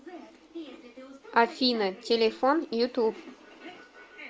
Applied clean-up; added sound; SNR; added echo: none; none; none; none.